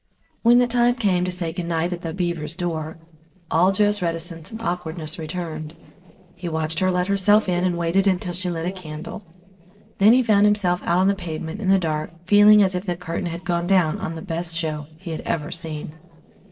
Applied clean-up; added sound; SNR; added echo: neural separator model SepFormer DNS4.